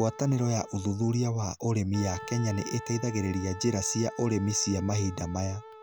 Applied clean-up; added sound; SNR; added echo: none; Wind instrument, woodwind instrument; 16 dB; none.